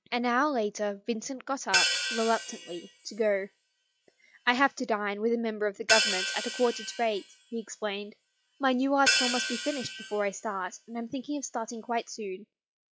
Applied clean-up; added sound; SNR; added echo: classical method log-MMSE.